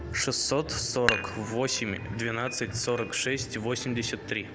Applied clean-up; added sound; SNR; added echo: none; Dishes, pots, and pans; 6 dB; none.